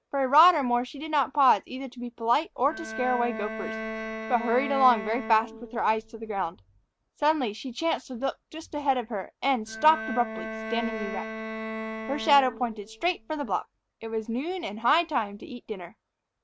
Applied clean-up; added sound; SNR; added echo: none; Bowed string instrument; 8 dB; none.